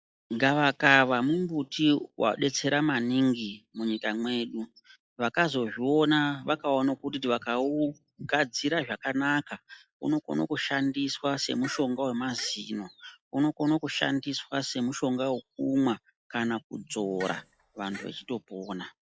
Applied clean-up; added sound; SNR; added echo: classical method log-MMSE.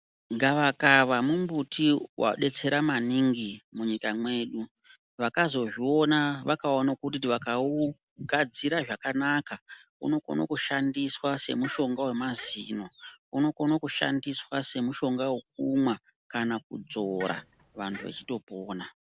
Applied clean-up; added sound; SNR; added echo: none; Fart; 18 dB; none.